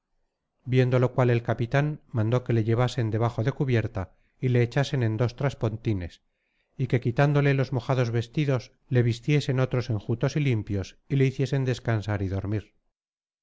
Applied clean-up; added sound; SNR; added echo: none; none; none; none.